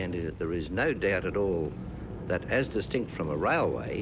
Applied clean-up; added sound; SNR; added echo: none; Engine starting / Motorcycle; 15 dB; none.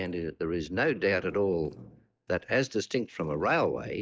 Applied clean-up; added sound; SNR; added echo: neural mask model DeepFilterNet 3.